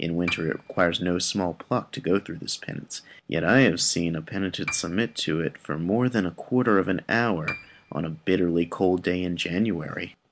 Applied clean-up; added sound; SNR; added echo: none; Piano; 15 dB; none.